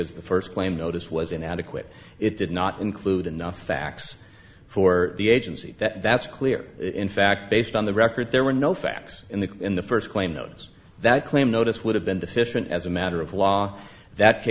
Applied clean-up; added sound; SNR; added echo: none; none; none; none.